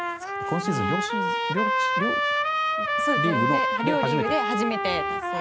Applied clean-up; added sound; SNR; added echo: none; Trumpet; -3 dB; none.